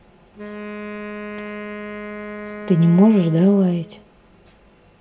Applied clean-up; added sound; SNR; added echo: none; Wind instrument, woodwind instrument; 13 dB; reverberation time 0.2 s.